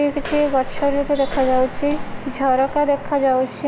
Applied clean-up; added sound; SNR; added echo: none; Walk, footsteps; 8 dB; none.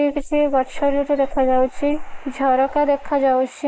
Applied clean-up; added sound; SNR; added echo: neural mask model Resemble Enhance denoiser.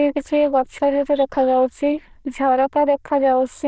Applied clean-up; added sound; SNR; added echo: neural diffusion model UNIVERSE++.